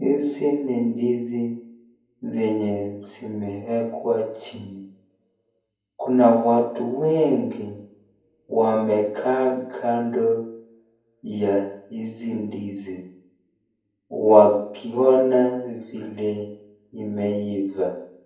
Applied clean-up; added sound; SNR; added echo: none; none; none; reverberation time 0.9 s.